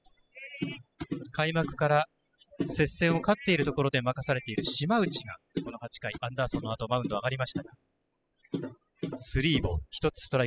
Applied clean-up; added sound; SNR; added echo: classical method spectral subtraction.